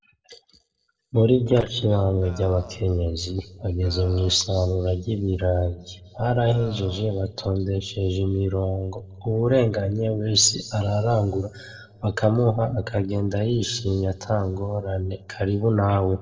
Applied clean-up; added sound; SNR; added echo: neural separator model SepFormer DNS4.